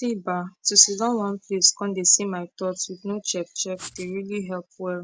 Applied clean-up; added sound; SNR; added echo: none; Writing; 17 dB; none.